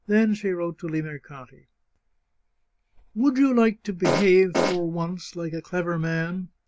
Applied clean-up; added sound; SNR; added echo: none; Fart; -1 dB; none.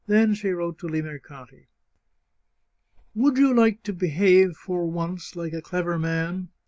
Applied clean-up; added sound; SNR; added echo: none; none; none; none.